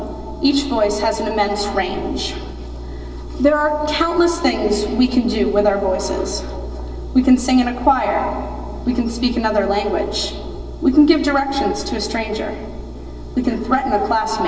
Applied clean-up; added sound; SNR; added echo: none; none; none; reverberation time 0.2 s.